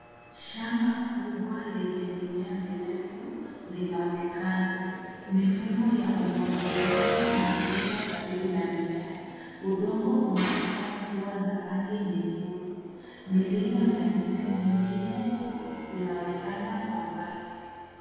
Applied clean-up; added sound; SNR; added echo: none; Motorcycle / Engine; 9 dB; reverberation time 2.2 s.